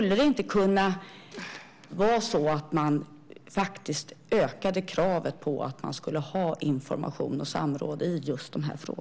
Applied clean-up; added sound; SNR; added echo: none; none; none; none.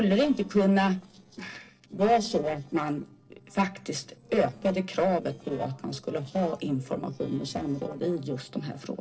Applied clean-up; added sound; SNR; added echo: neural separator model SepFormer DNS4.